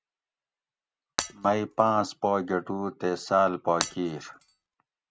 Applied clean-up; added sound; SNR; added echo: none; Shatter; 9 dB; none.